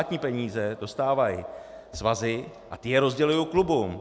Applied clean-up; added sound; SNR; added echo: none; none; none; none.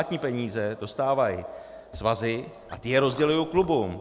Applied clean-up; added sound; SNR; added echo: none; Car; 19 dB; none.